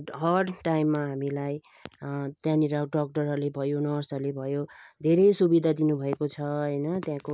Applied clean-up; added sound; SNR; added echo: none; none; none; none.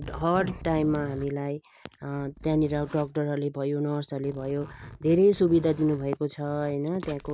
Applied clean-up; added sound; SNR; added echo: none; Zipper (clothing); 17 dB; none.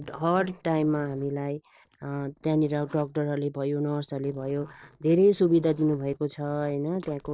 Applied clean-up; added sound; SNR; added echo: neural separator model SepFormer DNS4.